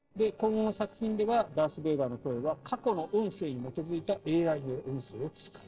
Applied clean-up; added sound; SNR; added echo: neural separator model SepFormer DNS4.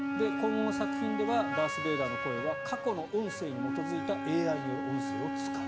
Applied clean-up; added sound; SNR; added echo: none; Wind instrument, woodwind instrument; 1 dB; none.